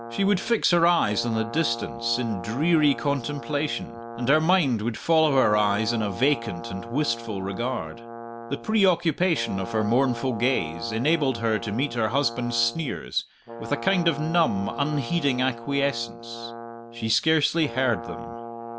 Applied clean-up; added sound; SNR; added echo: none; Brass instrument; 12 dB; none.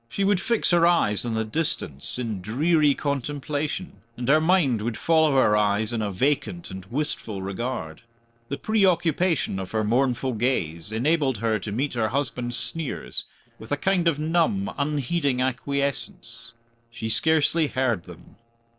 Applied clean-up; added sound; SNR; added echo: neural separator model SepFormer DNS4.